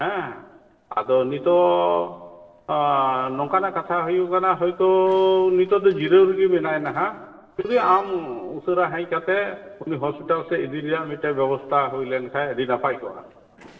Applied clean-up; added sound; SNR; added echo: neural separator model SepFormer DNS4.